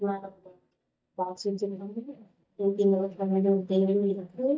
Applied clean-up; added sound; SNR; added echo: neural mask model DeepFilterNet 3.